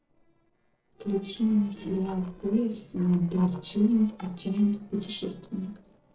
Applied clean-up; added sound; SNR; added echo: neural separator model SepFormer DNS4.